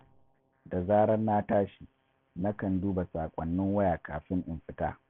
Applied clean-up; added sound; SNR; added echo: none; none; none; none.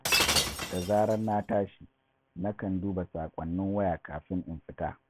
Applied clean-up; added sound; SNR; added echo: none; Shatter; -1 dB; none.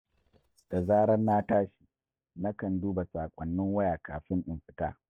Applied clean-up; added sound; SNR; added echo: neural mask model DeepFilterNet 3.